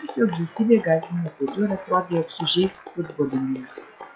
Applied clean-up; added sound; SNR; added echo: classical method log-MMSE.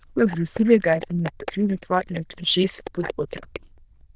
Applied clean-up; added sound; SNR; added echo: neural diffusion model UNIVERSE++.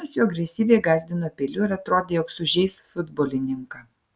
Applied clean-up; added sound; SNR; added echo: none; none; none; none.